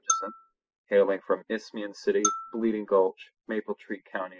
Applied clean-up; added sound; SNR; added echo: classical method spectral subtraction.